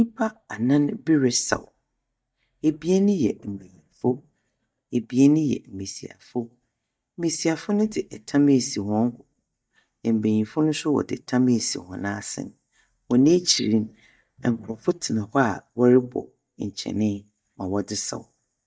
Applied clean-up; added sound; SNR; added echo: neural mask model DeepFilterNet 3.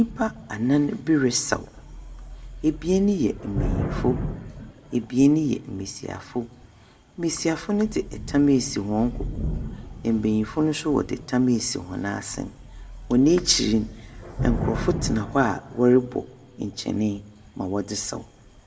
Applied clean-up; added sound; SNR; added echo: none; Thunder / Rain; 10 dB; reverberation time 0.3 s.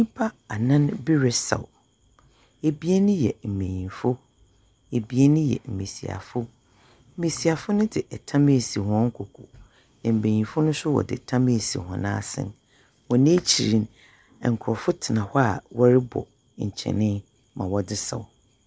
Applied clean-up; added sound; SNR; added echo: none; none; none; none.